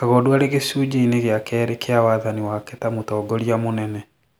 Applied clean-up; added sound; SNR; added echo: none; none; none; none.